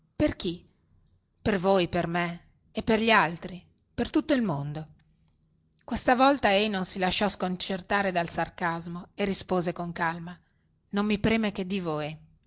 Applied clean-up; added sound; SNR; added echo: none; none; none; none.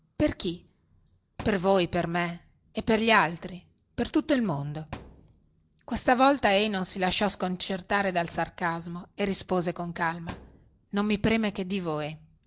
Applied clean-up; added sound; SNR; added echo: none; Thump, thud; 20 dB; none.